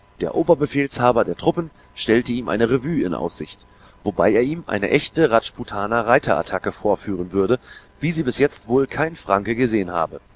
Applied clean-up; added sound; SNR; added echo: none; none; none; none.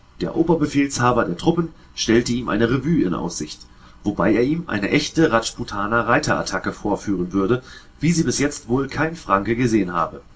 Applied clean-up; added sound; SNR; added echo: none; none; none; reverberation time 0.2 s.